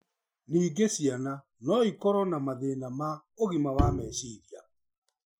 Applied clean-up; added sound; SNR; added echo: classical method Wiener filter.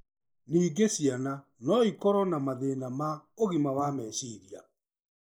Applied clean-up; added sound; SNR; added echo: neural mask model Resemble Enhance denoiser.